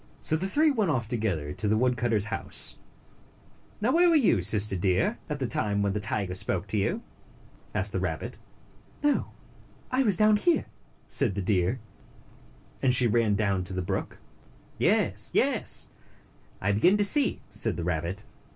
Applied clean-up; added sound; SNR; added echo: none; none; none; none.